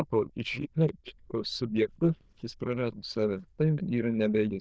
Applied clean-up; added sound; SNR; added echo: neural diffusion model UNIVERSE++.